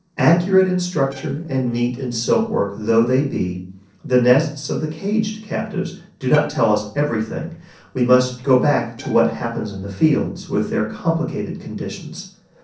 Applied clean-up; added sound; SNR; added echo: neural separator model SepFormer DNS4.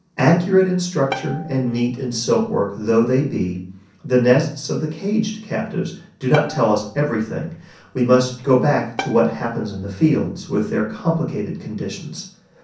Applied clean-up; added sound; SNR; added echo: none; Bowed string instrument; 16 dB; reverberation time 0.6 s.